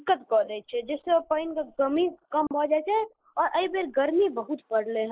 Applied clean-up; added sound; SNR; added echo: neural mask model Resemble Enhance denoiser.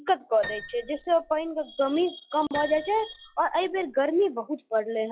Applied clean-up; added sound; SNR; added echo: classical method log-MMSE.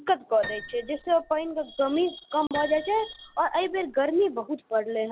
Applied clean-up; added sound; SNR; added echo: none; Piano; 16 dB; none.